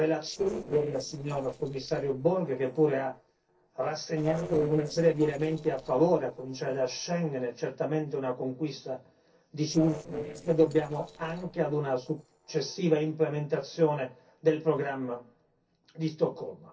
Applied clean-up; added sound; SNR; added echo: neural separator model SepFormer DNS4.